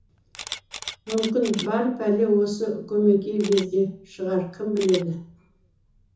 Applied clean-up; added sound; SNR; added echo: none; Camera; 16 dB; reverberation time 0.6 s.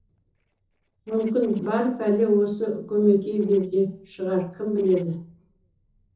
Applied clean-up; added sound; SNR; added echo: neural separator model SepFormer DNS4.